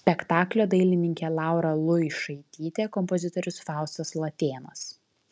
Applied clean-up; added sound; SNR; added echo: none; none; none; none.